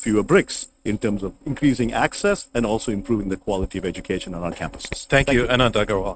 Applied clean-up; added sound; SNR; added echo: neural mask model RNNoise.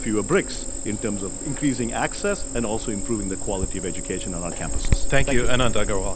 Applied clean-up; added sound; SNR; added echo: none; Cricket; -3 dB; none.